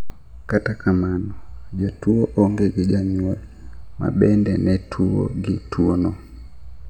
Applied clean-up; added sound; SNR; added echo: none; none; none; none.